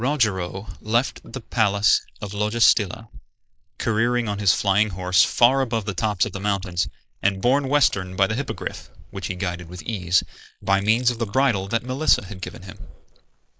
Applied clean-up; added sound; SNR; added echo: neural mask model Resemble Enhance denoiser.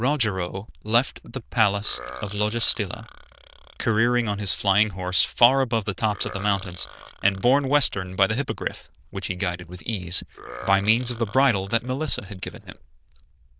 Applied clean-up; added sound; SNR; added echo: neural diffusion model UNIVERSE++.